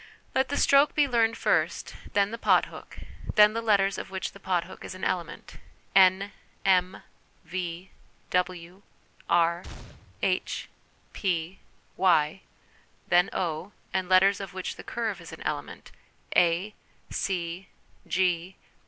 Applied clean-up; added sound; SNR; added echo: none; Gunshot, gunfire; 15 dB; none.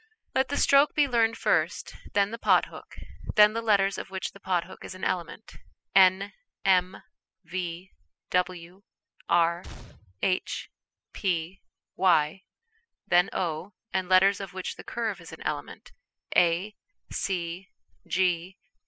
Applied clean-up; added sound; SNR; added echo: classical method spectral subtraction.